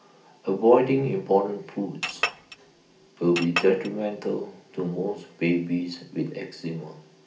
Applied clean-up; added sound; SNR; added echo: none; Chink, clink; 7 dB; reverberation time 0.4 s.